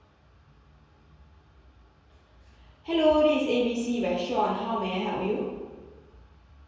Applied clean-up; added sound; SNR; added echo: none; none; none; reverberation time 1.2 s.